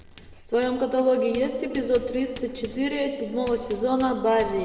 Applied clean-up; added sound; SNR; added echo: none; Writing; 19 dB; reverberation time 1.8 s.